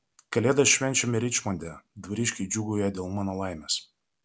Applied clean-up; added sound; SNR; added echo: none; none; none; none.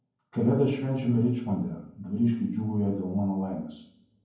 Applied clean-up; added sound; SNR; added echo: none; none; none; reverberation time 0.9 s.